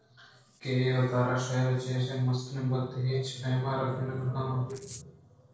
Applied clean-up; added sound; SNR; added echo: neural separator model SepFormer DNS4.